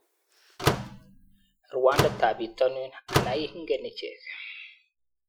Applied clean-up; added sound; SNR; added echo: classical method Wiener filter.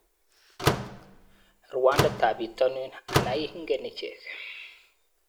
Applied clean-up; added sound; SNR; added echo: none; Slam / Microwave oven; 0 dB; none.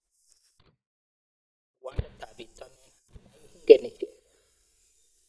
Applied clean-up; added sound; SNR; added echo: neural mask model DeepFilterNet 3.